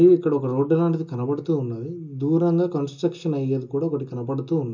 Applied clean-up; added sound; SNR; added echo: none; none; none; reverberation time 0.2 s.